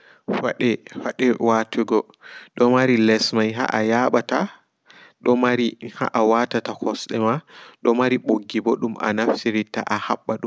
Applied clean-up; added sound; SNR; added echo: none; none; none; none.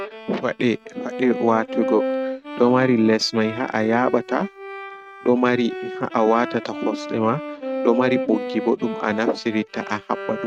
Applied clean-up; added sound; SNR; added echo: neural mask model RNNoise.